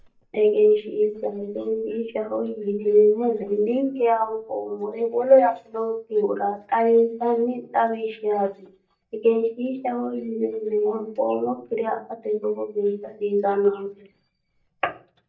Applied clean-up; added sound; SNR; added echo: neural mask model DeepFilterNet 3.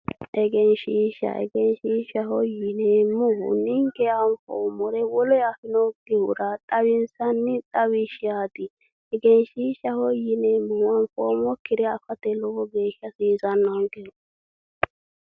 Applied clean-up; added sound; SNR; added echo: none; none; none; none.